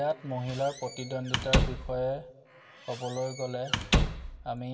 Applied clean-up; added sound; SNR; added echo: none; Squeak / Slam; -2 dB; reverberation time 0.9 s.